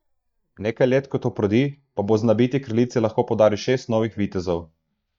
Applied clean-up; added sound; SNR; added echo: neural mask model DeepFilterNet 3.